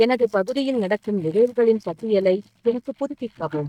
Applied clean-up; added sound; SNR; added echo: neural mask model DeepFilterNet 3.